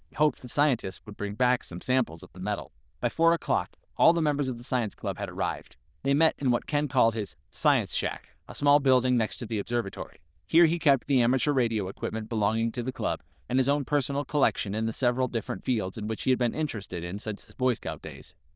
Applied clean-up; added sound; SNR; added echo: neural diffusion model UNIVERSE++.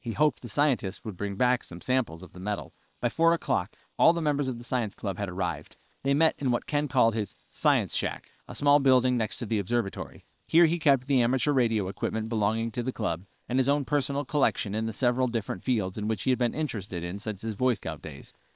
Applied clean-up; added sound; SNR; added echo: neural separator model SepFormer WHAM!.